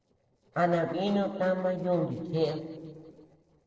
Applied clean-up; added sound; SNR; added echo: neural separator model SepFormer DNS4.